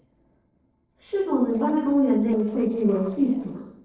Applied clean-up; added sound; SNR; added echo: neural separator model SepFormer DNS4.